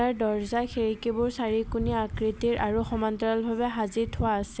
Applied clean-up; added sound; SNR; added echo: none; none; none; none.